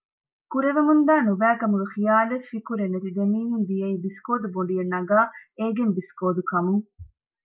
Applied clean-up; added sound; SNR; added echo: none; none; none; none.